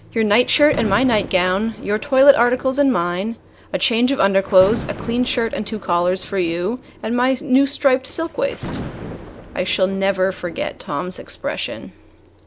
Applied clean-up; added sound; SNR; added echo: none; Thunder; 15 dB; none.